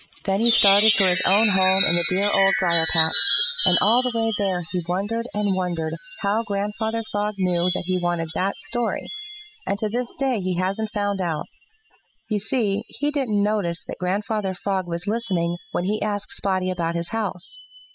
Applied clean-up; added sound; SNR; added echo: classical method spectral subtraction.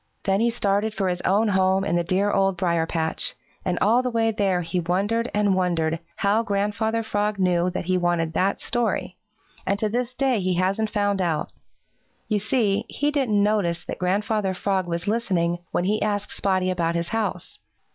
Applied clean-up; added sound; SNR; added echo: none; none; none; none.